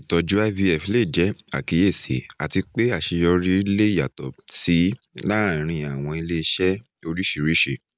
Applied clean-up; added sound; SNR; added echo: none; none; none; none.